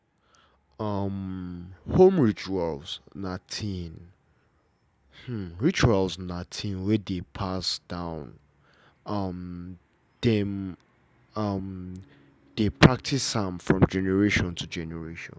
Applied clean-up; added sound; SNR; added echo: none; none; none; none.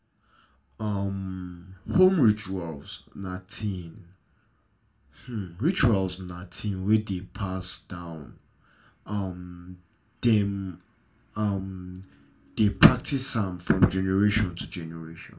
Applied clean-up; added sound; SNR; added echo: none; none; none; reverberation time 0.2 s.